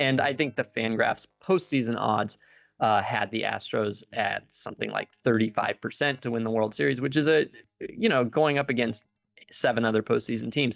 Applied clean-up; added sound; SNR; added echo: neural mask model DeepFilterNet 3.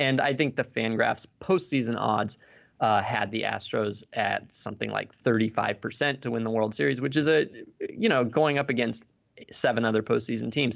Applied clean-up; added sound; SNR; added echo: none; none; none; none.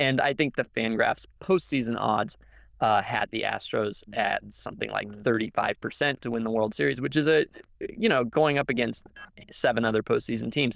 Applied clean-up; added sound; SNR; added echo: neural diffusion model UNIVERSE++.